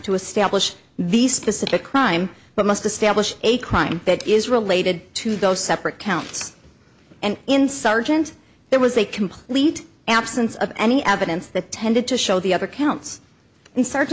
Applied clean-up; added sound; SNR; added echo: none; none; none; none.